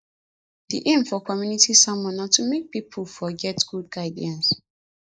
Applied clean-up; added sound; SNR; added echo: neural mask model Resemble Enhance denoiser.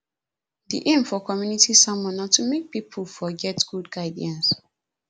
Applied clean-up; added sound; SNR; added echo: none; none; none; none.